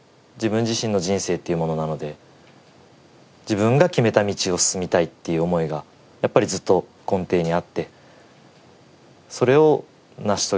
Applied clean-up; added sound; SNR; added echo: none; none; none; none.